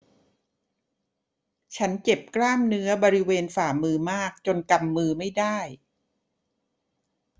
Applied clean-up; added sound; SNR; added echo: none; none; none; none.